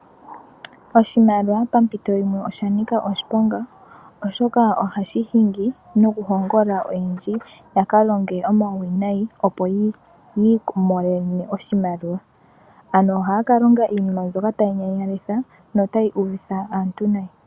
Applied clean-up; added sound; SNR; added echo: none; none; none; none.